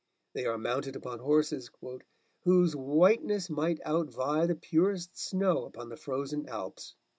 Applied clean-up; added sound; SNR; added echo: none; none; none; none.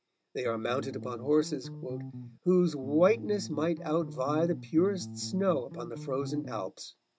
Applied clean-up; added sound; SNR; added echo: none; Bass guitar; 11 dB; none.